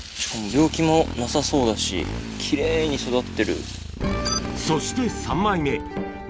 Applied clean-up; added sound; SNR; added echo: none; Motorcycle; 8 dB; none.